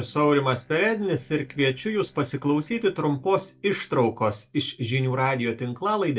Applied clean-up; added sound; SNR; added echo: neural separator model SepFormer DNS4.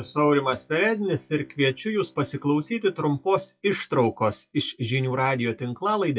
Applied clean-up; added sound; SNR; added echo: classical method WPE with log-MMSE.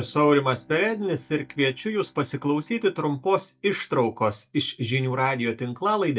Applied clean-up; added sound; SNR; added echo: neural mask model DeepFilterNet 3.